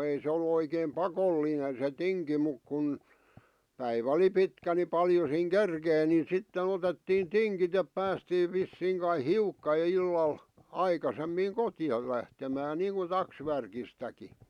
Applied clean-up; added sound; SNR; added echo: none; none; none; none.